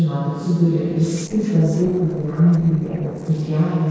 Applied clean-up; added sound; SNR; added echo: neural separator model SepFormer DNS4.